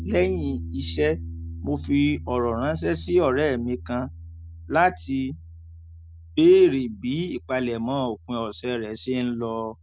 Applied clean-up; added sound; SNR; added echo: none; Piano; 13 dB; none.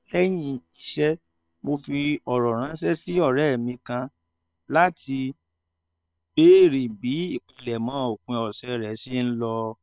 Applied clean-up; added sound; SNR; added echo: neural separator model SepFormer WHAM!.